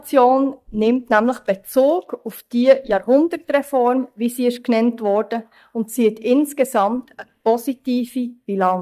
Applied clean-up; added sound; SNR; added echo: neural mask model DeepFilterNet 3.